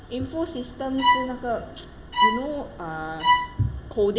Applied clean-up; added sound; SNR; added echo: none; Bowed string instrument; -3 dB; reverberation time 1.5 s.